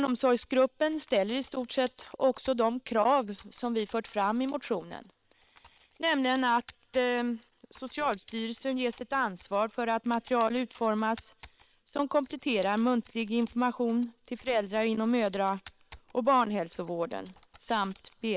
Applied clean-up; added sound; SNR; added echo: neural separator model SepFormer WHAM!.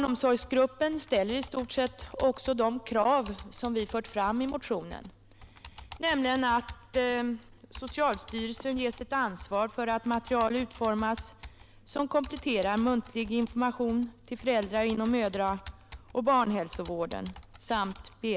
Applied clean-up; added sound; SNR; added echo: none; Computer keyboard; 19 dB; none.